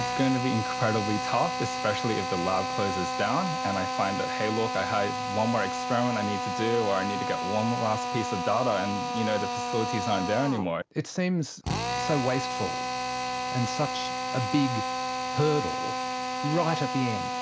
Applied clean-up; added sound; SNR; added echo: none; Drill; 2 dB; none.